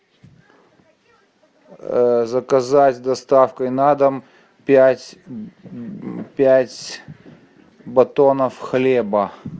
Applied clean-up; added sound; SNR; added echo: none; none; none; none.